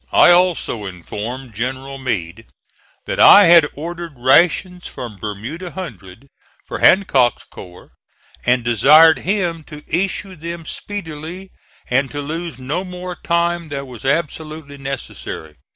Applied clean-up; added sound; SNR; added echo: none; none; none; none.